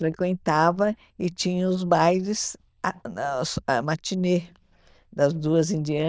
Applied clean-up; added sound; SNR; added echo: neural diffusion model UNIVERSE++.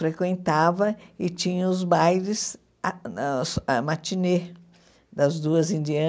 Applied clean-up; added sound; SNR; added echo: none; none; none; none.